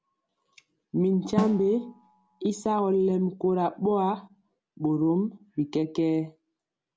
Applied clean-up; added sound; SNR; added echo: none; Snare drum; 10 dB; none.